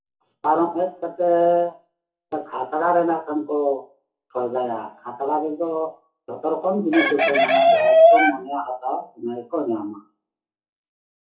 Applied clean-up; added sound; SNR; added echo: classical method WPE with log-MMSE.